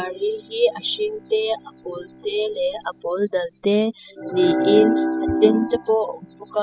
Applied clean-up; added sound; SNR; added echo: classical method spectral subtraction.